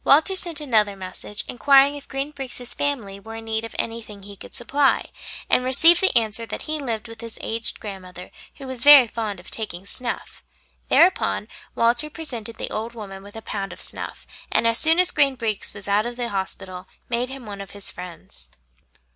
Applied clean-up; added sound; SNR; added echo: none; none; none; none.